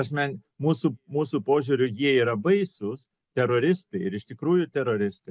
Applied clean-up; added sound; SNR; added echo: none; none; none; none.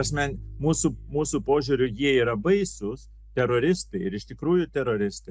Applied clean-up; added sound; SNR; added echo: none; Bass guitar; 17 dB; none.